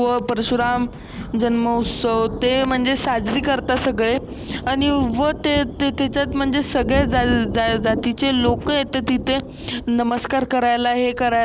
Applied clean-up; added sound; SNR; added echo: none; Thunder; 10 dB; none.